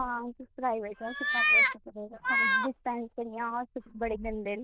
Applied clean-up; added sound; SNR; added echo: neural diffusion model UNIVERSE++.